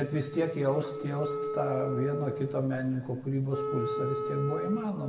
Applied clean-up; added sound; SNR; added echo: none; Wind instrument, woodwind instrument; 4 dB; reverberation time 1.5 s.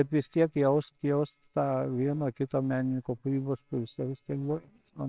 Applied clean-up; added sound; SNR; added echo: neural separator model SepFormer WHAMR!.